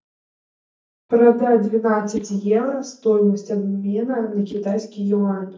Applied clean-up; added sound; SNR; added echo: neural mask model DeepFilterNet 3.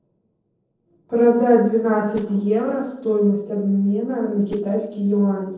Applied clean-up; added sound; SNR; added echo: neural separator model SepFormer DNS4.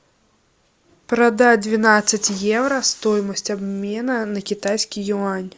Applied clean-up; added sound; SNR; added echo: none; none; none; none.